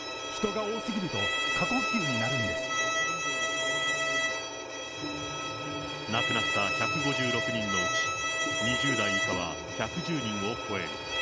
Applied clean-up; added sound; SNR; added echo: none; Bowed string instrument; -4 dB; none.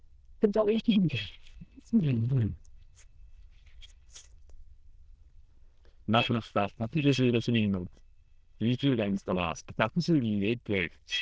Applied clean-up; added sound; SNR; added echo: neural diffusion model UNIVERSE++.